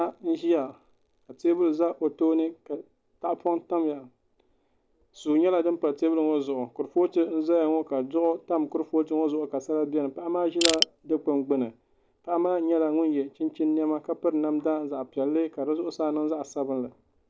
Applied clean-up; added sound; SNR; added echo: none; Crushing; 0 dB; none.